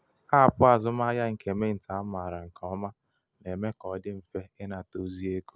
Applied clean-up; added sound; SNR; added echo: none; none; none; none.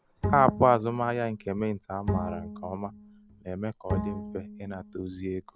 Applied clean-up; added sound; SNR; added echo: none; Bowed string instrument; 7 dB; none.